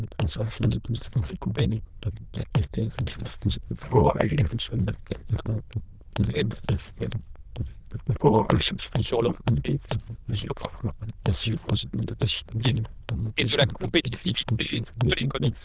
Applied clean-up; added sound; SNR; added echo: neural diffusion model UNIVERSE++.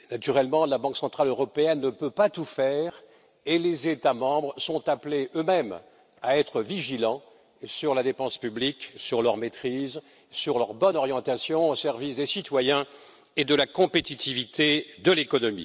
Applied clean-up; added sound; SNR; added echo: none; none; none; none.